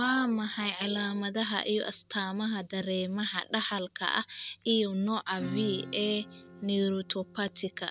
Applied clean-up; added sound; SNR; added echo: none; Acoustic guitar / Strum; 16 dB; none.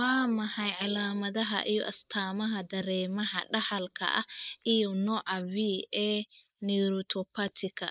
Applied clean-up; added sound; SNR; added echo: neural mask model Resemble Enhance denoiser.